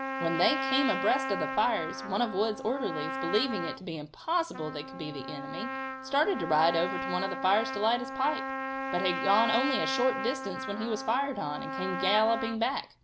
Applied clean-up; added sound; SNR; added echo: none; Trumpet; 5 dB; none.